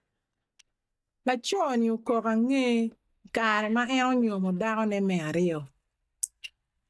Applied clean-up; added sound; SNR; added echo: neural mask model DeepFilterNet 3.